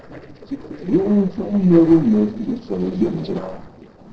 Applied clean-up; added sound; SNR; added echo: neural separator model SepFormer DNS4.